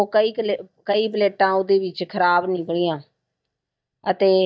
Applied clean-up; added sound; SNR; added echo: neural mask model DeepFilterNet 3.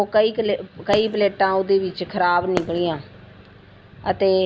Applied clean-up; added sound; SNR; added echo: none; Fireworks; 13 dB; none.